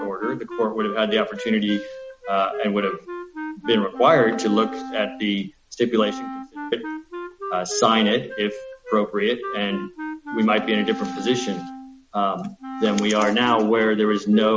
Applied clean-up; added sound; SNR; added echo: none; Wind instrument, woodwind instrument; 10 dB; none.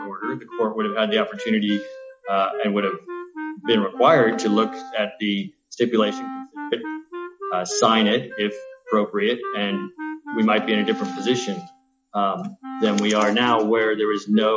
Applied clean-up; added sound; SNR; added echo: classical method log-MMSE.